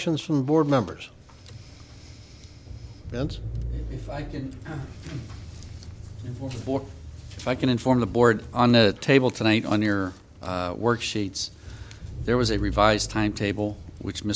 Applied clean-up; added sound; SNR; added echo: none; Engine / Car; 13 dB; none.